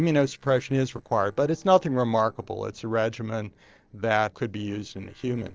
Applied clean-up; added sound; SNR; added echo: neural separator model SepFormer DNS4.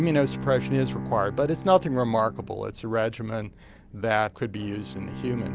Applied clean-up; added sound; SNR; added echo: none; Bowed string instrument; 11 dB; none.